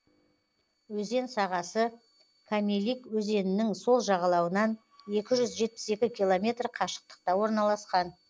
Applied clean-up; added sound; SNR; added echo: neural separator model SepFormer DNS4.